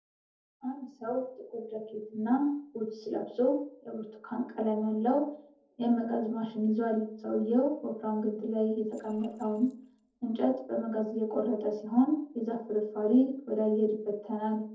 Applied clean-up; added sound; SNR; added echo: neural separator model SepFormer DNS4.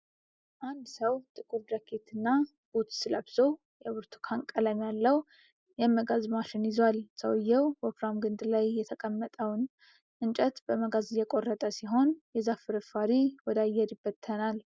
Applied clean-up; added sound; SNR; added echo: none; none; none; none.